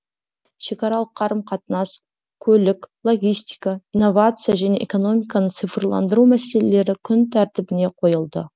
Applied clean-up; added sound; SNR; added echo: none; none; none; none.